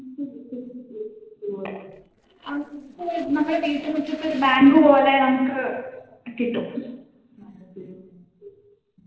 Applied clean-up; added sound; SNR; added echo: neural separator model SepFormer DNS4.